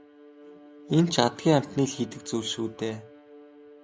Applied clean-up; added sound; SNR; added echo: none; Bowed string instrument; 19 dB; none.